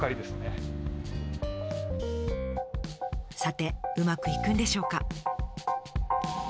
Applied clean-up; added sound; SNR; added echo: none; none; none; none.